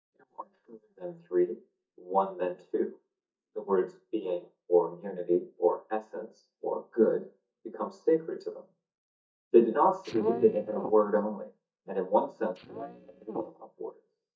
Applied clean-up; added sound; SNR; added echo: neural mask model DeepFilterNet 3.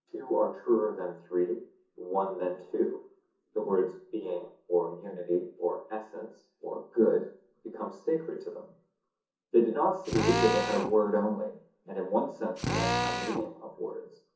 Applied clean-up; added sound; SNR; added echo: none; Drill; 1 dB; reverberation time 0.7 s.